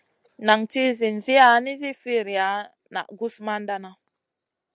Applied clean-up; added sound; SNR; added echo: none; none; none; none.